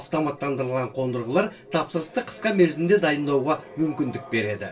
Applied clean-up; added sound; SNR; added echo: none; none; none; reverberation time 0.2 s.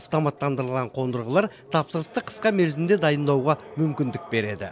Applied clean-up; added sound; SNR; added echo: none; none; none; none.